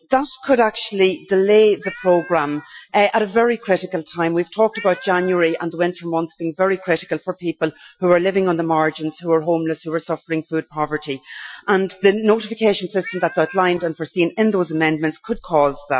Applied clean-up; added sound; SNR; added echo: classical method Wiener filter.